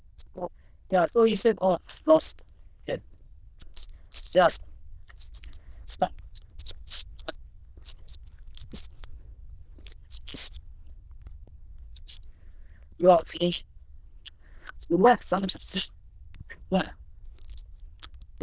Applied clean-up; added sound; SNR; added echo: neural diffusion model UNIVERSE++.